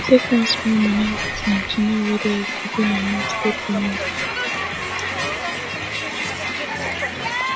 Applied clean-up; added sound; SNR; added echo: none; Crowd; 2 dB; none.